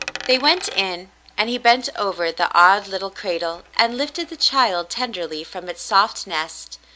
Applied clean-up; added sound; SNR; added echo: none; Coin (dropping); 20 dB; none.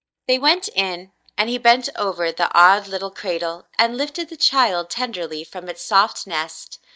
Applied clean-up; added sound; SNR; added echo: neural mask model DeepFilterNet 3.